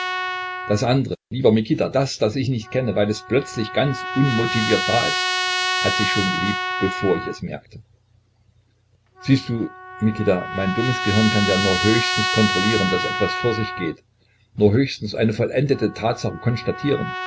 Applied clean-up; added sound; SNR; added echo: none; Trumpet; 5 dB; none.